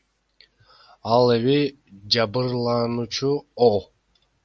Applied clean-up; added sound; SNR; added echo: none; none; none; none.